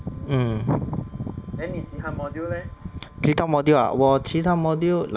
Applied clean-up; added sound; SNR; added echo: none; none; none; none.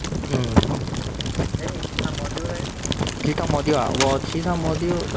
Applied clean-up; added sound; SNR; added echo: none; Fire; 0 dB; none.